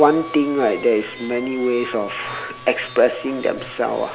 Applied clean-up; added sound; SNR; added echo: none; Wind instrument, woodwind instrument; 17 dB; none.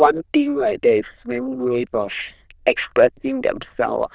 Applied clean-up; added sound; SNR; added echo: neural diffusion model UNIVERSE++.